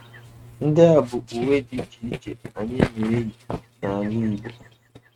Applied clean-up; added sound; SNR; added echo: neural mask model RNNoise.